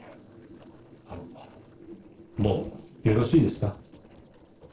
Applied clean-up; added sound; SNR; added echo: neural separator model SepFormer DNS4.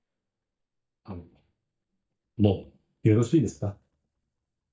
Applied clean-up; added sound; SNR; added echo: neural mask model DeepFilterNet 3.